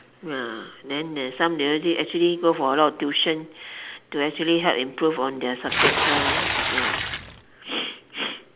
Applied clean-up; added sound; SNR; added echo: none; Water / Splash, splatter; -1 dB; none.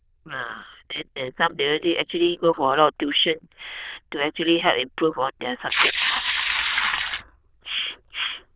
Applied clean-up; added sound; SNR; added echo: neural diffusion model UNIVERSE++.